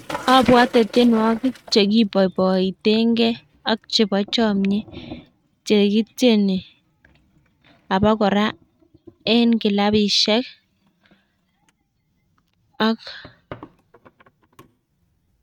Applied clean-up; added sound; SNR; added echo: neural mask model RNNoise.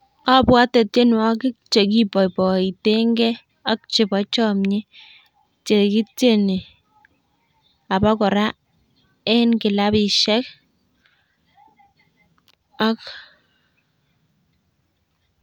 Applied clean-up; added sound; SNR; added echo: none; none; none; none.